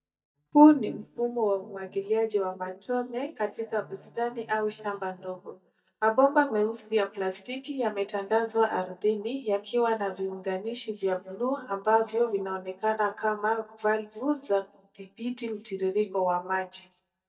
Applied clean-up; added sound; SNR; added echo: neural mask model DeepFilterNet 3.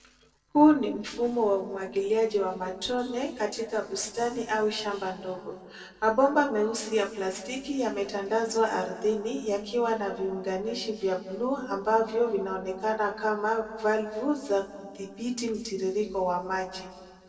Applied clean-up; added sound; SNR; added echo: neural separator model SepFormer DNS4.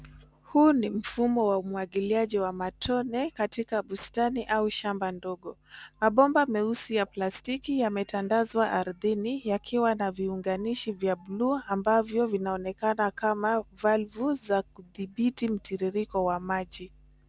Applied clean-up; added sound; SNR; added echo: none; none; none; none.